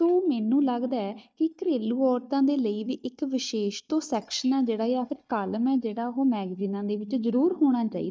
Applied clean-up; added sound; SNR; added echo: neural mask model DeepFilterNet 3.